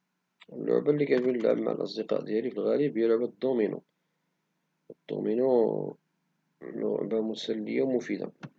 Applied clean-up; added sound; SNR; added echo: none; none; none; none.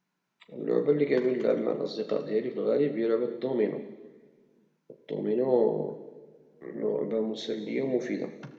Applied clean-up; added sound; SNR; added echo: none; none; none; reverberation time 1.3 s.